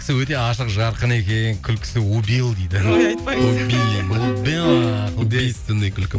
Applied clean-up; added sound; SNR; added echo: none; Bowed string instrument; 2 dB; none.